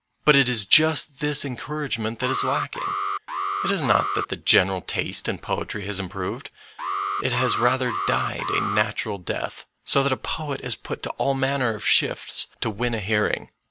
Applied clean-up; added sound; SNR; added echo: none; Alarm; 5 dB; none.